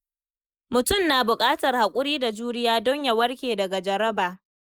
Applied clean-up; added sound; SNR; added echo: neural mask model Resemble Enhance denoiser.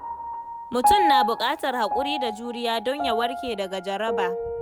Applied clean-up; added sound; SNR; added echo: none; Piano; -1 dB; none.